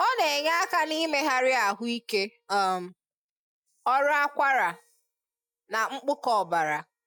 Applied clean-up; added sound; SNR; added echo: neural mask model DeepFilterNet 3.